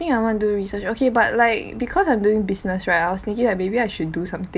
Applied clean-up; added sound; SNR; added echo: none; none; none; none.